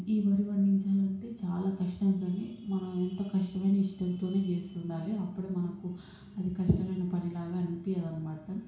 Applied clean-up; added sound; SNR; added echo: none; none; none; reverberation time 0.6 s.